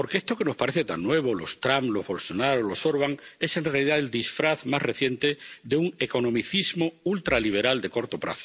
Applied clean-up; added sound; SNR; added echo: none; Marimba, xylophone; 18 dB; none.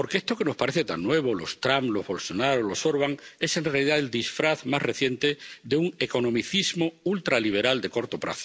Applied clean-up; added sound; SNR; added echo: none; none; none; none.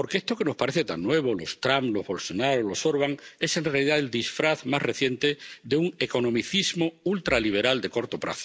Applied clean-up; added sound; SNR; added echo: neural mask model DeepFilterNet 3.